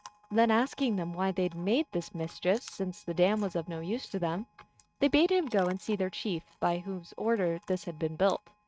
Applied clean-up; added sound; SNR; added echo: neural mask model RNNoise.